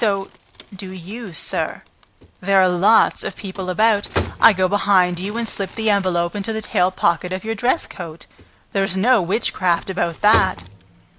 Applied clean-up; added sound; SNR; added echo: none; Crumpling, crinkling; 14 dB; none.